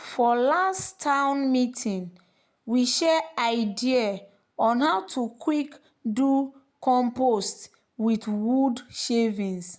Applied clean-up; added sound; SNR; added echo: none; none; none; none.